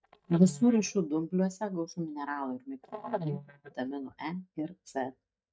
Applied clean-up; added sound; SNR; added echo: neural mask model DeepFilterNet 3.